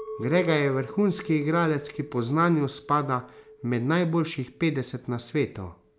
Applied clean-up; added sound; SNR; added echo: none; Chink, clink; 16 dB; none.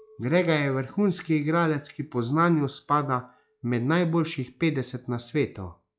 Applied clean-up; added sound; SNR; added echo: classical method log-MMSE.